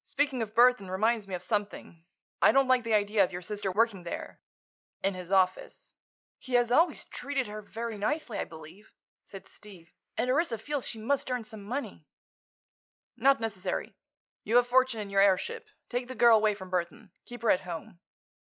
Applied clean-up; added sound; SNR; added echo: neural mask model Resemble Enhance denoiser.